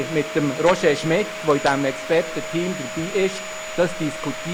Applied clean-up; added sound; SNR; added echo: none; Domestic sounds, home sounds; 9 dB; none.